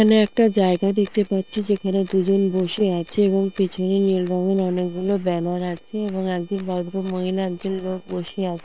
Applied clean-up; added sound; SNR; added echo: neural separator model SepFormer WHAM!.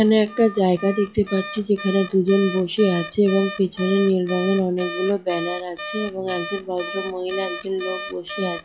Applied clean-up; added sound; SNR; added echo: classical method log-MMSE.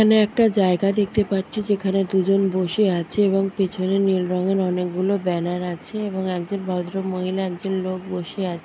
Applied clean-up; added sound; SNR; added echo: none; none; none; none.